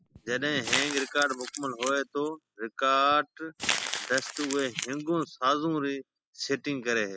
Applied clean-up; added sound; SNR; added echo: classical method spectral subtraction.